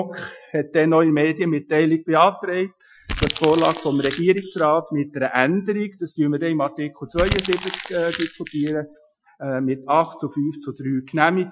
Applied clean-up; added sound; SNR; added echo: classical method Wiener filter.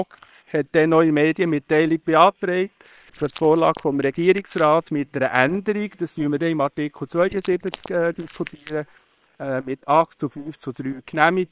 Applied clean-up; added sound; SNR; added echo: neural separator model SepFormer WHAM!.